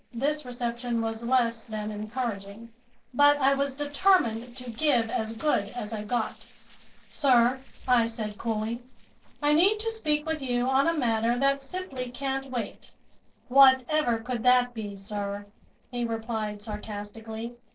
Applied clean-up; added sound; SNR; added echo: neural separator model SepFormer DNS4.